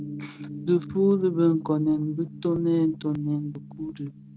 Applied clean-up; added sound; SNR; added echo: neural mask model RNNoise.